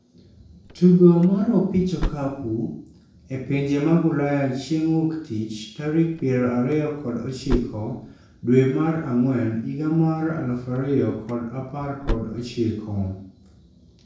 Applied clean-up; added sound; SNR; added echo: none; Slam / Car; 11 dB; reverberation time 0.6 s.